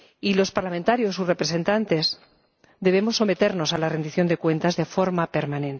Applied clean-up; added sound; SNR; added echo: none; none; none; none.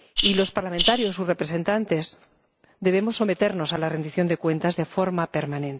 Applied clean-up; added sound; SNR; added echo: none; Rattle (instrument); -5 dB; none.